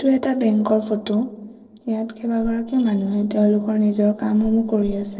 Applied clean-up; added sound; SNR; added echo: neural separator model SepFormer DNS4.